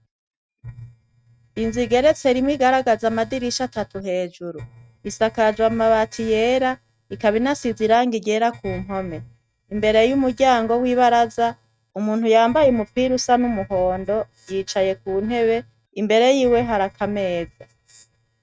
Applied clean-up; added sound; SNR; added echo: neural mask model RNNoise.